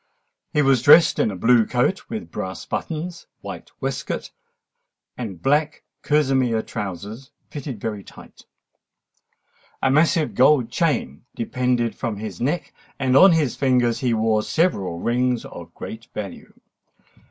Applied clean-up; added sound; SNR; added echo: none; none; none; none.